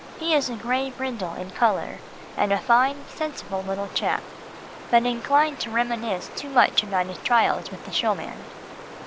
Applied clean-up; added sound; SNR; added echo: none; Stream; 15 dB; none.